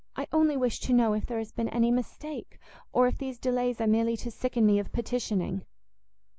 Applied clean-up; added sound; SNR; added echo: none; none; none; none.